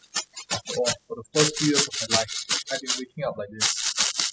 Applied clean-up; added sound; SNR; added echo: classical method spectral subtraction.